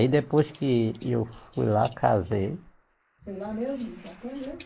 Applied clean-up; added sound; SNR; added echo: neural mask model Resemble Enhance denoiser.